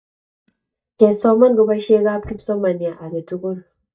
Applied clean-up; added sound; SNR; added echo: neural mask model DeepFilterNet 3.